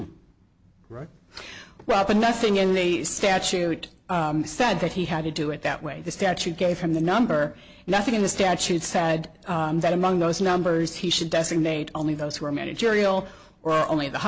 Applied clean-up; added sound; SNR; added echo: none; none; none; none.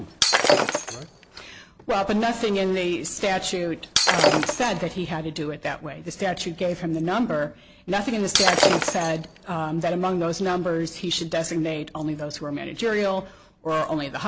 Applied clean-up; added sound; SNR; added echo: none; Shatter; -3 dB; none.